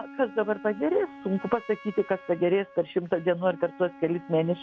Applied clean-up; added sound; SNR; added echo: none; Wind instrument, woodwind instrument; 19 dB; none.